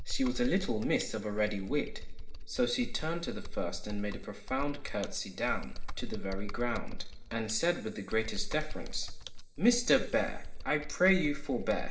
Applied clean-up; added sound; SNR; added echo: none; Computer keyboard; 3 dB; reverberation time 1.6 s.